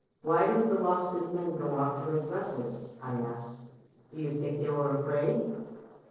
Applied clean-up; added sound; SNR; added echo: neural separator model SepFormer DNS4.